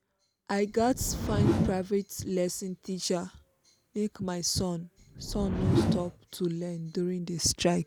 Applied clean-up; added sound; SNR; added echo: none; Whoosh, swoosh, swish; 1 dB; none.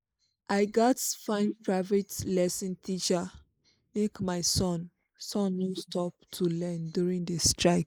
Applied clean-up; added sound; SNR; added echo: neural mask model Resemble Enhance denoiser.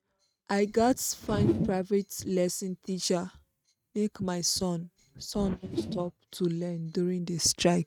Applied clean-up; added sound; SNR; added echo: neural mask model RNNoise.